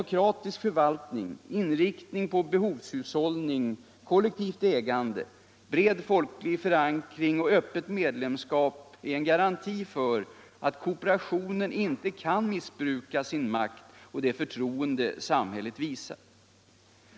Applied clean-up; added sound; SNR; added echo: none; none; none; none.